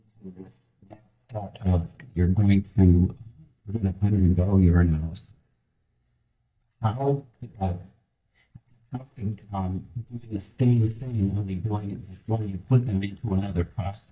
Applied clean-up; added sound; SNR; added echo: neural mask model DeepFilterNet 3.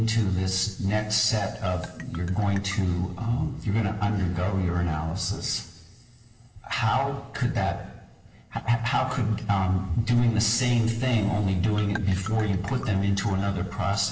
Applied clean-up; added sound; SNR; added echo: neural separator model SepFormer DNS4.